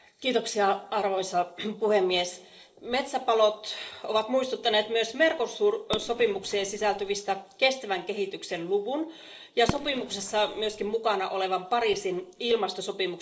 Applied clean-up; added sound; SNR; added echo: neural separator model SepFormer DNS4.